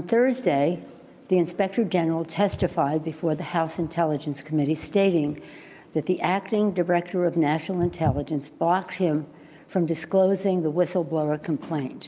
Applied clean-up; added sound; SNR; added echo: none; none; none; none.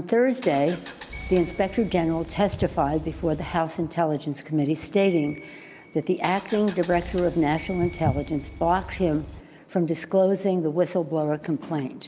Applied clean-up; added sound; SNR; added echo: none; Bell + Engine; 15 dB; none.